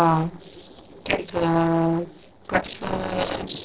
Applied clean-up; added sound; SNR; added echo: neural separator model SepFormer DNS4.